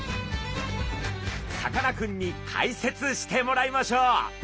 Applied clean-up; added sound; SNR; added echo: none; none; none; none.